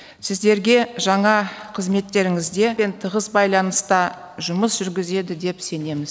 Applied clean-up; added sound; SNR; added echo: none; none; none; none.